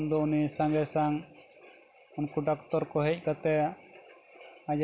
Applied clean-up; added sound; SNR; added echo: none; none; none; none.